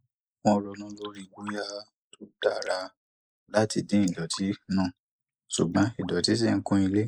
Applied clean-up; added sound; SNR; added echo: neural mask model Resemble Enhance denoiser.